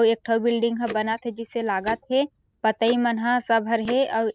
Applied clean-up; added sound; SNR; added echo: none; Tick-tock; 19 dB; none.